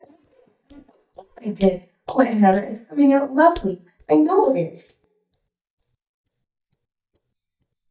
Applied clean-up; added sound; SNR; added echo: neural mask model DeepFilterNet 3.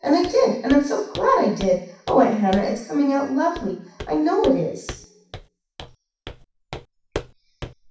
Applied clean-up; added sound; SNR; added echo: none; Walk, footsteps; 16 dB; reverberation time 0.6 s.